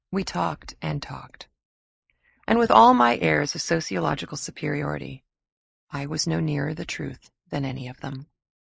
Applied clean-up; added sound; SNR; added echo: neural mask model Resemble Enhance denoiser.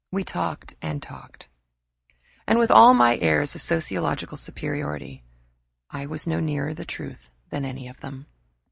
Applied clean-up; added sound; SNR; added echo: none; none; none; none.